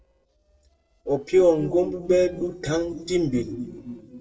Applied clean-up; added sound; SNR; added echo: neural separator model SepFormer DNS4.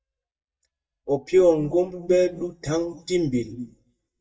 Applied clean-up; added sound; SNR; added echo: neural mask model DeepFilterNet 3.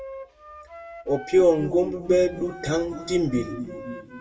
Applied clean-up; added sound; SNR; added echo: none; Wind instrument, woodwind instrument; 18 dB; reverberation time 1.9 s.